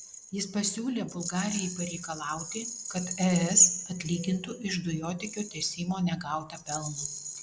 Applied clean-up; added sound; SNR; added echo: none; Rattle; 11 dB; none.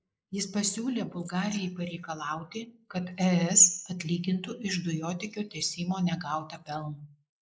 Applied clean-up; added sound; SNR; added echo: neural mask model Resemble Enhance denoiser.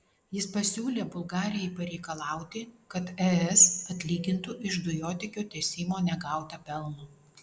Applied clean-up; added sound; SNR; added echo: none; none; none; none.